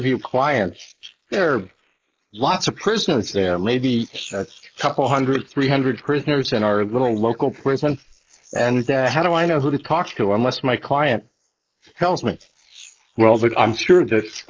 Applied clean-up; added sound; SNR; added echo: neural mask model Resemble Enhance denoiser.